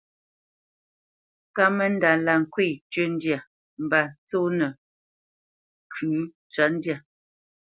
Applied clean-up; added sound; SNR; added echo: none; none; none; none.